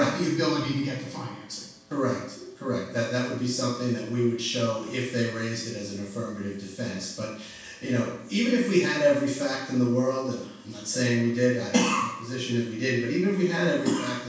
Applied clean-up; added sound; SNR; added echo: none; none; none; reverberation time 0.7 s.